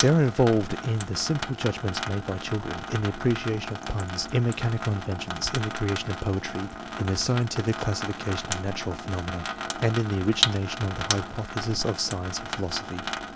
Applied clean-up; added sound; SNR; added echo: none; Sink (filling or washing) / Water tap, faucet; 6 dB; none.